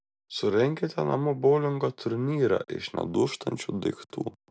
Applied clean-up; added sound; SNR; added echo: none; none; none; none.